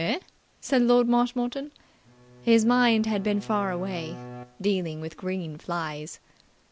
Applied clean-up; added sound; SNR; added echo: none; Bowed string instrument; 17 dB; none.